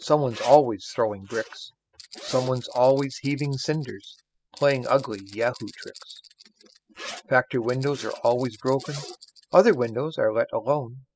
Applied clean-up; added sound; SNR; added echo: classical method spectral subtraction.